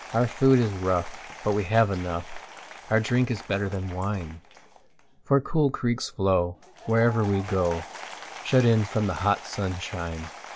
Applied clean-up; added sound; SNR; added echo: none; Applause / Crowd; 17 dB; none.